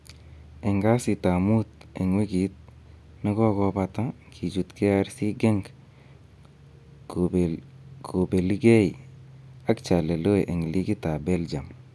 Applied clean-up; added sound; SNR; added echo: none; none; none; none.